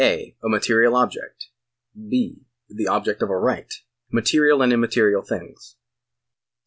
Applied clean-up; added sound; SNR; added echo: none; none; none; none.